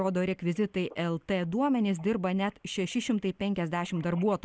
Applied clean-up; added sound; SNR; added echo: none; none; none; none.